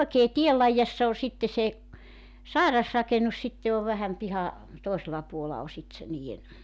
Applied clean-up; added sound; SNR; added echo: none; none; none; none.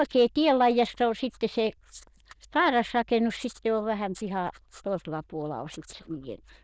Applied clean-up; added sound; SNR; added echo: neural diffusion model UNIVERSE++.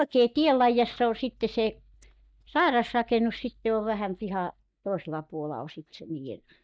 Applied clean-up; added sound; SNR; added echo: neural mask model DeepFilterNet 3.